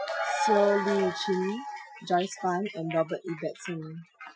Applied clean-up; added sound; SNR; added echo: classical method Wiener filter.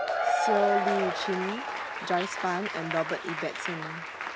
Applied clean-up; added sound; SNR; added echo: none; Applause / Crowd / Cheering; -1 dB; none.